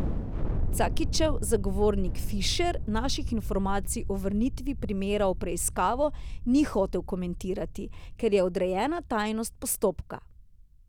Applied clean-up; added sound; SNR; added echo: none; Thunder; 2 dB; none.